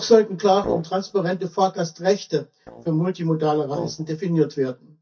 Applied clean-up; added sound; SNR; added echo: neural mask model DeepFilterNet 3.